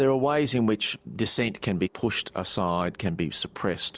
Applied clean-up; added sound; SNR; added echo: none; none; none; none.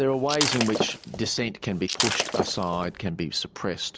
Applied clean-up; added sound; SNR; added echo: none; Shatter; 2 dB; none.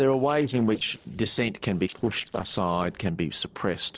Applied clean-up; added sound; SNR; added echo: neural separator model SepFormer DNS4.